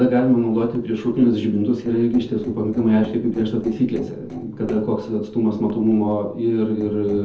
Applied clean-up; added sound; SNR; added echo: neural separator model SepFormer DNS4.